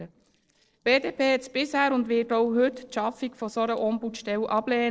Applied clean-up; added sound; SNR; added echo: neural separator model SepFormer DNS4.